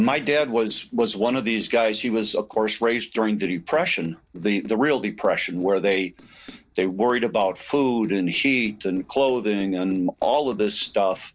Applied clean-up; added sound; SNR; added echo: neural separator model SepFormer DNS4.